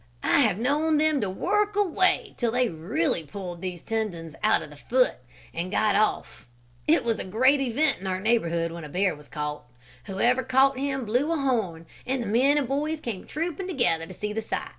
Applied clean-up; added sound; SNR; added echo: none; none; none; none.